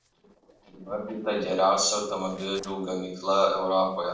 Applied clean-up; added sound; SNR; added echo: neural separator model SepFormer DNS4.